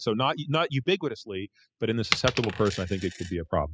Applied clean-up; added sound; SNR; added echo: classical method spectral subtraction.